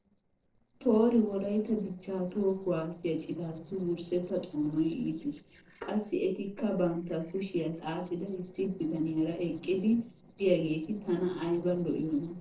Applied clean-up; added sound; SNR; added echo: neural separator model SepFormer DNS4.